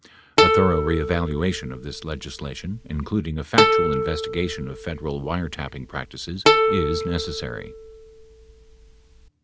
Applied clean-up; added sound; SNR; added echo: none; Plucked string instrument; -3 dB; none.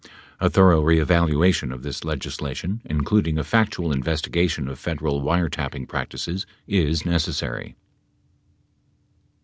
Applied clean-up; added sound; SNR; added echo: none; none; none; none.